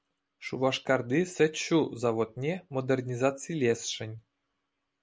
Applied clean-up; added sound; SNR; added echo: none; none; none; none.